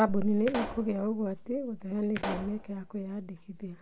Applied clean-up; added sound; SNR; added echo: none; Explosion; 11 dB; none.